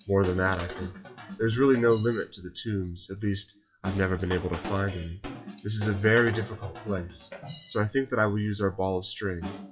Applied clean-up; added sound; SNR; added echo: classical method WPE with log-MMSE.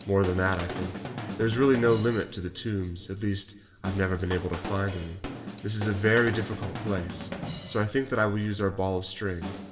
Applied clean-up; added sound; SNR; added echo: none; Drum / Drum kit; 11 dB; reverberation time 2.1 s.